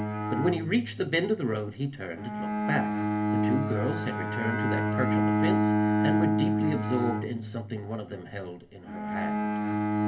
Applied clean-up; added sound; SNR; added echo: none; Bowed string instrument; -3 dB; reverberation time 0.3 s.